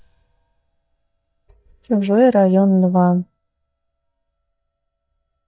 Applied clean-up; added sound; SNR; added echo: neural mask model DeepFilterNet 3.